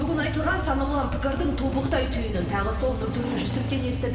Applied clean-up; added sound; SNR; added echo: none; Engine starting / Motorcycle; 2 dB; reverberation time 2.4 s.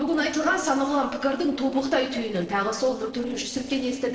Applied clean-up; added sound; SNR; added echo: neural separator model SepFormer DNS4.